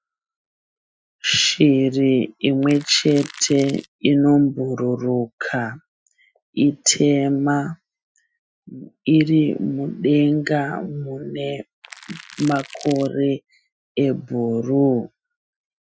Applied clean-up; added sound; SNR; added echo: classical method Wiener filter.